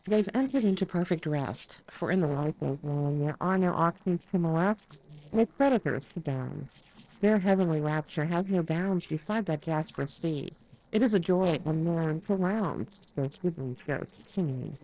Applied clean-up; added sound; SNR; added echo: neural separator model SepFormer DNS4.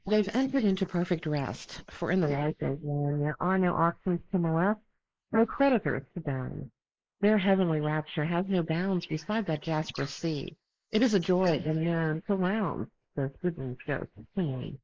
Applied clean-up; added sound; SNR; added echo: neural mask model Resemble Enhance denoiser.